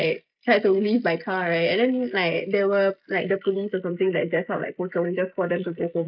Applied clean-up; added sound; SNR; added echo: neural mask model Resemble Enhance denoiser.